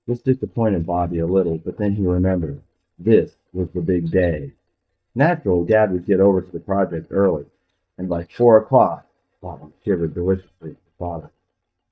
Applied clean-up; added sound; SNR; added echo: neural mask model DeepFilterNet 3.